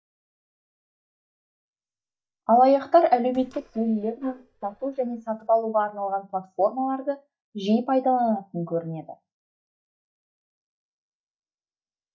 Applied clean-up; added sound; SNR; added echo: neural mask model DeepFilterNet 3.